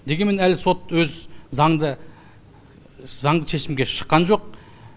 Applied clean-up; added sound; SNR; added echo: none; none; none; none.